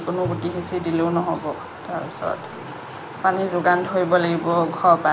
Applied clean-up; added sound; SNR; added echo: none; Tabla; 17 dB; none.